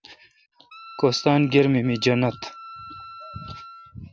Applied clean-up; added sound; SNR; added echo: none; Wind instrument, woodwind instrument; 19 dB; none.